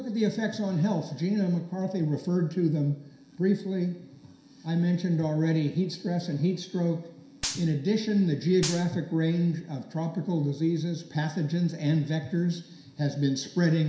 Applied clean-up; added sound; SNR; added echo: none; Gunshot, gunfire; 11 dB; reverberation time 0.7 s.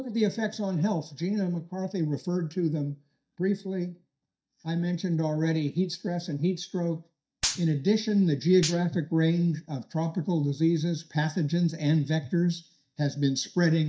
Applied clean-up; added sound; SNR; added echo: neural mask model DeepFilterNet 3.